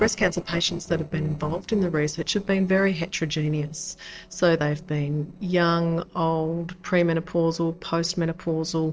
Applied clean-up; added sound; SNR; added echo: neural separator model SepFormer DNS4.